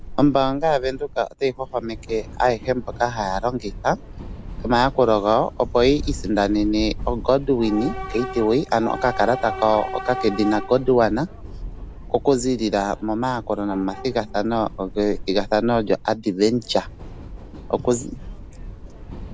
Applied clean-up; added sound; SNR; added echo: none; Subway, metro, underground / Train; 11 dB; none.